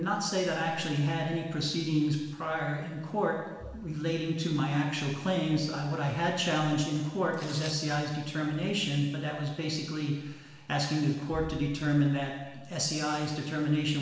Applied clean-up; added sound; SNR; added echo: none; Tearing; 19 dB; reverberation time 1.1 s.